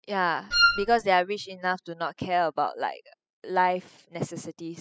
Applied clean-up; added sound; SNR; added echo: classical method spectral subtraction.